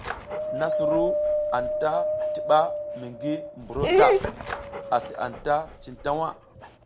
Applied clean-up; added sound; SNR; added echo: none; Dog + Wind; -1 dB; none.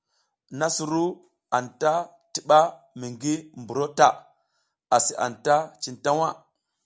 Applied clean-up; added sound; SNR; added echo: none; none; none; none.